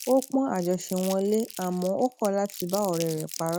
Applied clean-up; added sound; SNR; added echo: none; Crumpling, crinkling; 15 dB; none.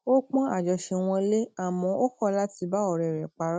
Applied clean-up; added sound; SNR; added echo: none; none; none; none.